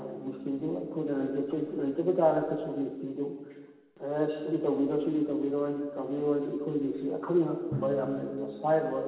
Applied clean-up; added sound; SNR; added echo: none; Drum; 18 dB; reverberation time 1.4 s.